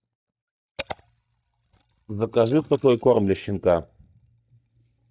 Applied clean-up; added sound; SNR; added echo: neural mask model DeepFilterNet 3.